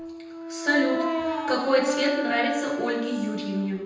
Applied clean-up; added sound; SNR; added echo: none; Brass instrument; 5 dB; reverberation time 0.9 s.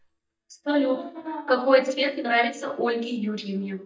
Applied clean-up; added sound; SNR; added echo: neural mask model DeepFilterNet 3.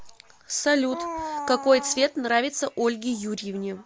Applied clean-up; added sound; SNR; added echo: none; none; none; none.